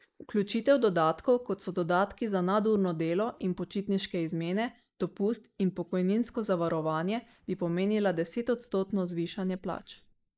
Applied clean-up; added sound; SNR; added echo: neural mask model Resemble Enhance denoiser.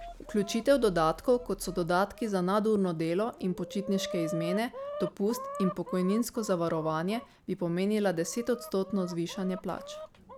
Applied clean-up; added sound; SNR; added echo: none; Chicken, rooster; 13 dB; none.